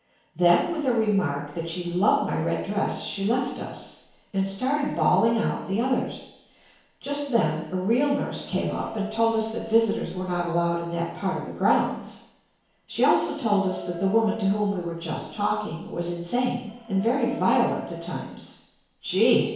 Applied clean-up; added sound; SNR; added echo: none; Wind instrument, woodwind instrument; 17 dB; reverberation time 1.0 s.